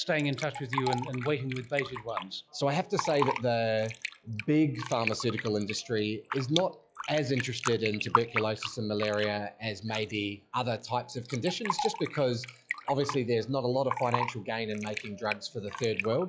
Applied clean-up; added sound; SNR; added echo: classical method log-MMSE.